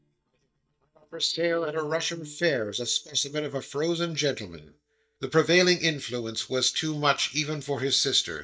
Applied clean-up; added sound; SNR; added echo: neural mask model DeepFilterNet 3.